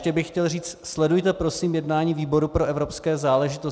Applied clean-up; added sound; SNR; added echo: none; none; none; none.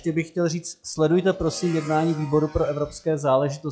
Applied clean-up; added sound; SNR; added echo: classical method log-MMSE.